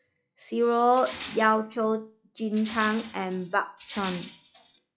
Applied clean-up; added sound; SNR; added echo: classical method log-MMSE.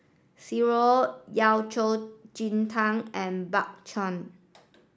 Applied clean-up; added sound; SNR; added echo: none; none; none; none.